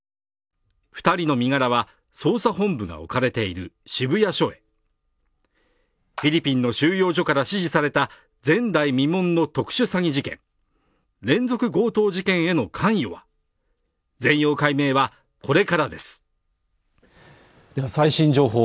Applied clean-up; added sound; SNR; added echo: none; Water / Splash, splatter; 20 dB; none.